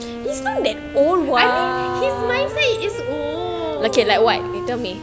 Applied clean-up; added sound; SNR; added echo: none; Wind instrument, woodwind instrument; 9 dB; none.